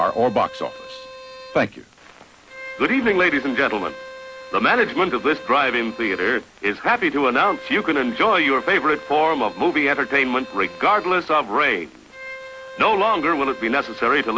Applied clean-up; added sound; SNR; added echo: none; Bowed string instrument; 17 dB; none.